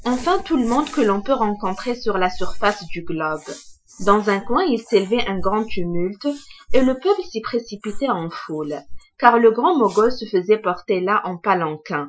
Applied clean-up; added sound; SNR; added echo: classical method Wiener filter.